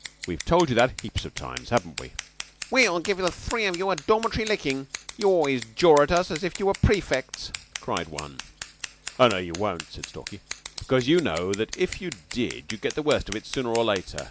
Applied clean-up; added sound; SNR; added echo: none; Scissors; 14 dB; none.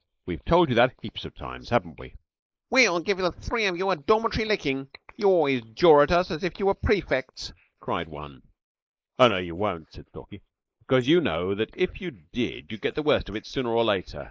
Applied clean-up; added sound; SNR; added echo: neural mask model Resemble Enhance denoiser.